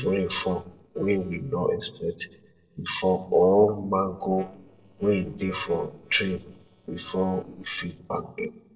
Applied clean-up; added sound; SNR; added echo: neural separator model SepFormer DNS4.